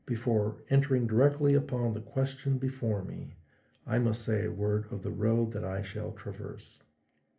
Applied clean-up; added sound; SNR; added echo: none; none; none; reverberation time 0.3 s.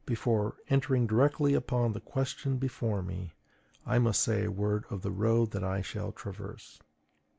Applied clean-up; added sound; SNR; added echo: none; none; none; none.